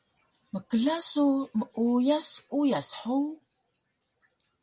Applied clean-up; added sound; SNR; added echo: none; none; none; none.